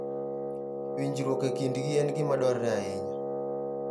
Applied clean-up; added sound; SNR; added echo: none; Wind instrument, woodwind instrument; 1 dB; none.